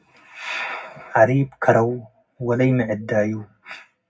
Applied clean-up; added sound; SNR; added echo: none; none; none; reverberation time 0.4 s.